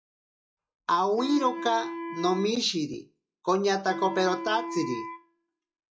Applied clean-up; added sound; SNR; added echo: classical method log-MMSE.